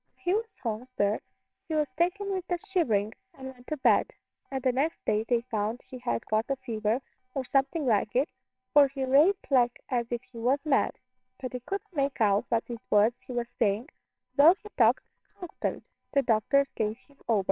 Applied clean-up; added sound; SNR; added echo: neural separator model SepFormer WHAMR!.